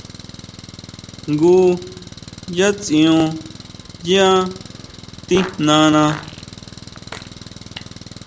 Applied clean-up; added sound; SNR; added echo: none; Engine + Fart; 16 dB; none.